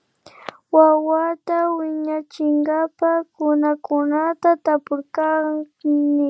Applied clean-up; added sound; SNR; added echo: none; none; none; none.